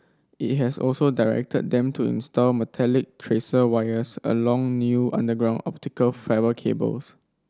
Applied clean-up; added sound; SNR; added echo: none; none; none; none.